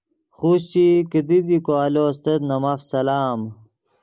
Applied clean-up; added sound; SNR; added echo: none; none; none; none.